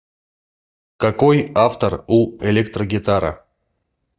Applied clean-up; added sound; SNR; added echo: neural mask model DeepFilterNet 3.